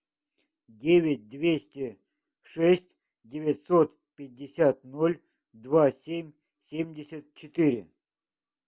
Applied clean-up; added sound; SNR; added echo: none; none; none; none.